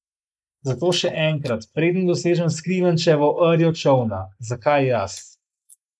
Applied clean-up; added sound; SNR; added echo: neural mask model Resemble Enhance denoiser.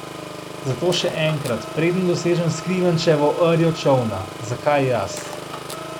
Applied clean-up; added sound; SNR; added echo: none; Engine; 11 dB; none.